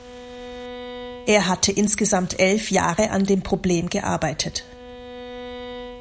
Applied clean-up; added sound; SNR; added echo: none; Bowed string instrument; 16 dB; none.